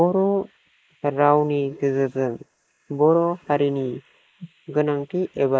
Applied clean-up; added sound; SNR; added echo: neural mask model Resemble Enhance denoiser.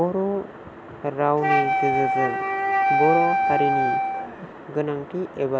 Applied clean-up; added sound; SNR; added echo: none; Wind instrument, woodwind instrument; -4 dB; none.